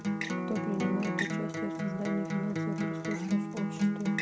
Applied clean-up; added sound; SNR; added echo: none; Acoustic guitar; -4 dB; none.